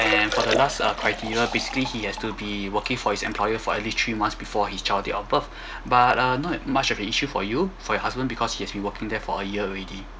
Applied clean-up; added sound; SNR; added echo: none; Liquid; 11 dB; none.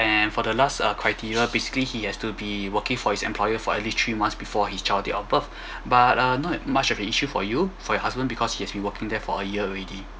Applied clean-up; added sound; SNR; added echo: none; none; none; none.